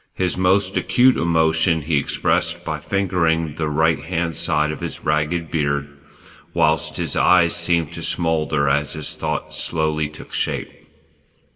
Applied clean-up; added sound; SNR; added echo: none; none; none; reverberation time 1.3 s.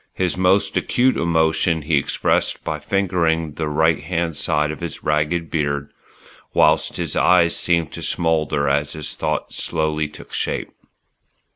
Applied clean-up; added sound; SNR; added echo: none; none; none; none.